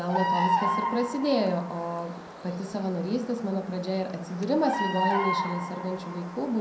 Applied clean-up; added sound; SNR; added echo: none; Bird vocalization, bird call, bird song; 3 dB; reverberation time 0.5 s.